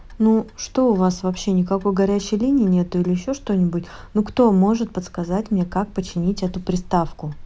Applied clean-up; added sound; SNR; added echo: none; Clock; 19 dB; none.